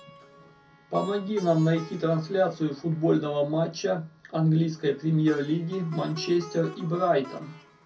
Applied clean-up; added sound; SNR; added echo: none; Plucked string instrument; 19 dB; reverberation time 0.3 s.